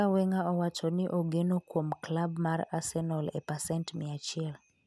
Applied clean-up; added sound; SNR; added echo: none; none; none; none.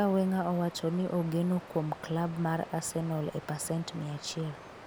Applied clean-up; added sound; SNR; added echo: none; Water; 16 dB; none.